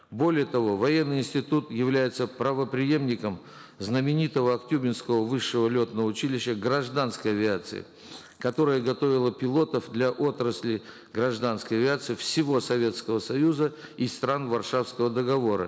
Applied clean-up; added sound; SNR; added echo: neural mask model Resemble Enhance denoiser.